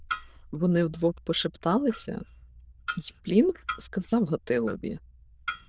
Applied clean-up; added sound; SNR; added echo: neural diffusion model UNIVERSE++.